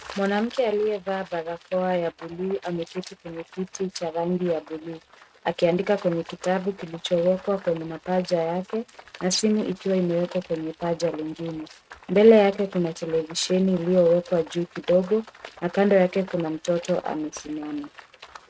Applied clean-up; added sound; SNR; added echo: neural mask model RNNoise.